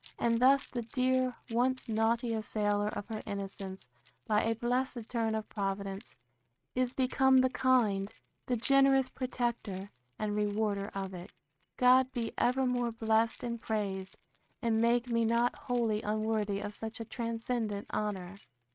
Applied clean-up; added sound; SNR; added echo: neural mask model RNNoise.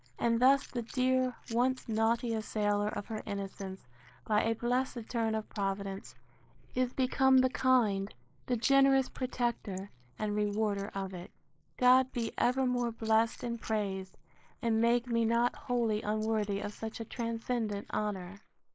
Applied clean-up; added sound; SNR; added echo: neural mask model Resemble Enhance denoiser.